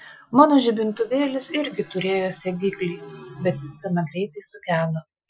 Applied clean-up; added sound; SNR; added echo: classical method Wiener filter.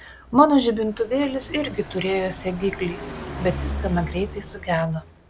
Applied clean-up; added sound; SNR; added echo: none; Car passing by; 11 dB; none.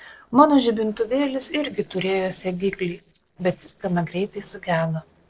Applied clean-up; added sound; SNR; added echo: neural separator model SepFormer DNS4.